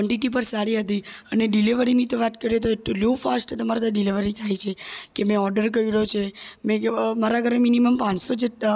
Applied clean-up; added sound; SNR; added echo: none; none; none; none.